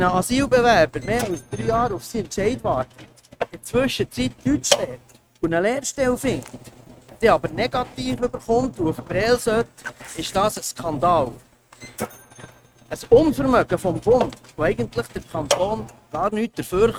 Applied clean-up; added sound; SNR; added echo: neural mask model RNNoise.